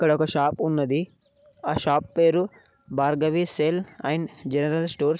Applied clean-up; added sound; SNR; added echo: none; none; none; none.